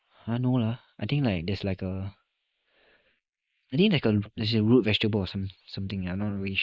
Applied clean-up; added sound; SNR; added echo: neural mask model Resemble Enhance denoiser.